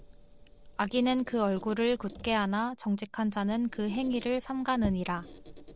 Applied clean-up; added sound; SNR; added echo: none; Squeak; 16 dB; none.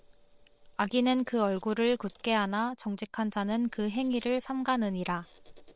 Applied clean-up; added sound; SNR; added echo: neural separator model SepFormer WHAM!.